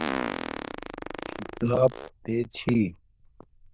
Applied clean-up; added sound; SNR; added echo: neural diffusion model UNIVERSE++.